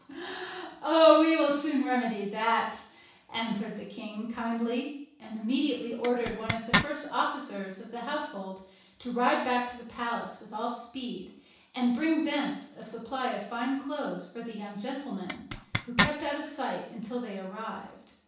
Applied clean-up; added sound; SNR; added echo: none; Zipper (clothing); 1 dB; reverberation time 0.7 s.